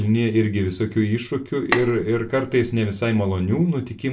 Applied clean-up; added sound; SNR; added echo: none; Bowed string instrument; 8 dB; reverberation time 0.2 s.